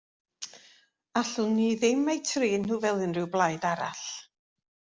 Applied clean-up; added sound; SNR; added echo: none; none; none; none.